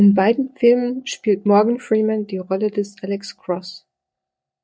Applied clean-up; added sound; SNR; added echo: neural mask model DeepFilterNet 3.